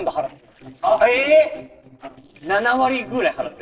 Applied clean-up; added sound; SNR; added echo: neural separator model SepFormer DNS4.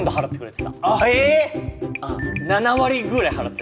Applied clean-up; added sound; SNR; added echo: none; none; none; none.